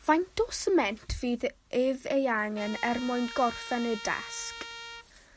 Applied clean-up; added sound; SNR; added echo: none; Trumpet; 12 dB; none.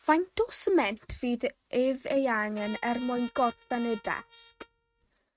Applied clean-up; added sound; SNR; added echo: neural mask model RNNoise.